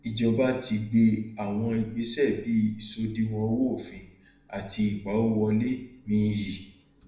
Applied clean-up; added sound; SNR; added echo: none; none; none; reverberation time 0.7 s.